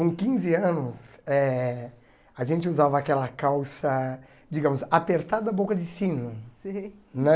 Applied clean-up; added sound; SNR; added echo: none; none; none; none.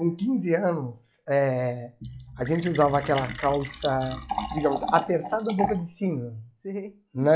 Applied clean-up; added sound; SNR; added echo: classical method log-MMSE.